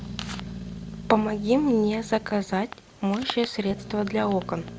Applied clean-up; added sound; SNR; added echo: none; Growling; 13 dB; none.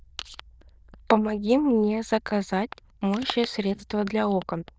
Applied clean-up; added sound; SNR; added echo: neural diffusion model UNIVERSE++.